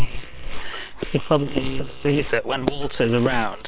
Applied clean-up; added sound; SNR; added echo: neural separator model SepFormer WHAM!.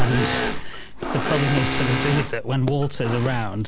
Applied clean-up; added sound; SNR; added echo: none; Engine / Mechanisms + Walk, footsteps; 1 dB; none.